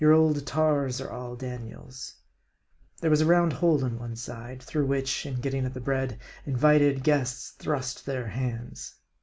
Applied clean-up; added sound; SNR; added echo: none; none; none; none.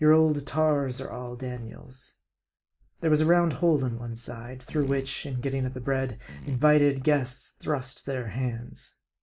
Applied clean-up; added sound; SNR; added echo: neural mask model DeepFilterNet 3.